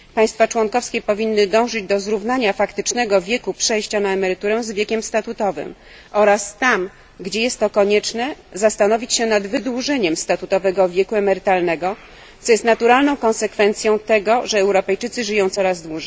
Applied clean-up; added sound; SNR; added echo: none; none; none; none.